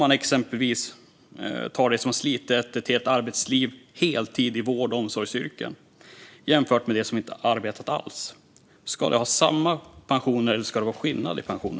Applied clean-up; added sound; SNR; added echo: none; none; none; none.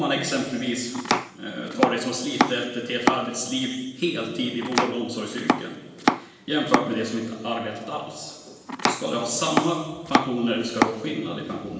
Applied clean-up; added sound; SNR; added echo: none; Domestic sounds, home sounds; 0 dB; reverberation time 1.3 s.